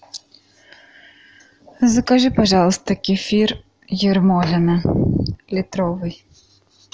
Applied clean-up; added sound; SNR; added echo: none; none; none; none.